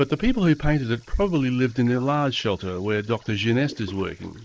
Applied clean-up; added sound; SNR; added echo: neural mask model Resemble Enhance denoiser.